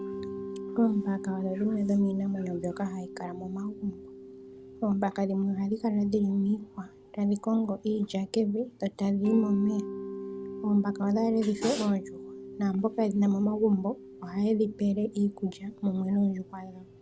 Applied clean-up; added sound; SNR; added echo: none; Mallet percussion; 13 dB; none.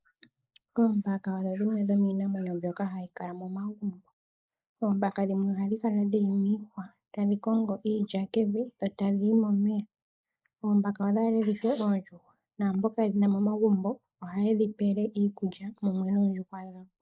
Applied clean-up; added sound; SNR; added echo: neural mask model Resemble Enhance denoiser.